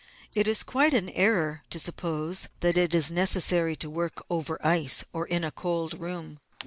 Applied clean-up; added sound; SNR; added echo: neural mask model Resemble Enhance denoiser.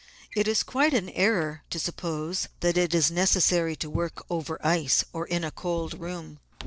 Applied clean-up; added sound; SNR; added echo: neural separator model SepFormer DNS4.